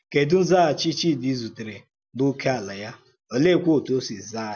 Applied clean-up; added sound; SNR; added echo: none; none; none; none.